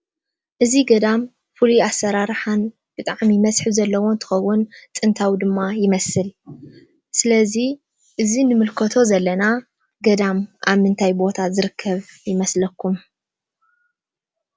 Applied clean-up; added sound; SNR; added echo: none; none; none; none.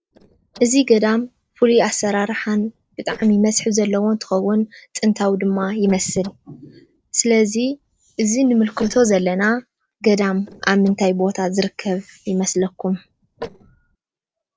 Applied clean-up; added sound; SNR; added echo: neural separator model SepFormer DNS4.